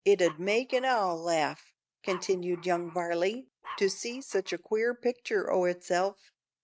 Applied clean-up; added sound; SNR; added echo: neural mask model RNNoise.